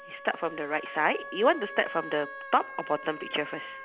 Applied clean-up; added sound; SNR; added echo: none; Wind instrument, woodwind instrument; 12 dB; none.